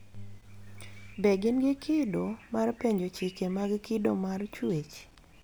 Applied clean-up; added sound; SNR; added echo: none; none; none; none.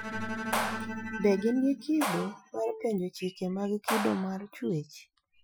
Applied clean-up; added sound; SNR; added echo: classical method Wiener filter.